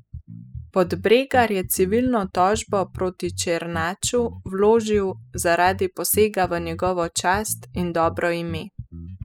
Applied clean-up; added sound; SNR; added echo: classical method spectral subtraction.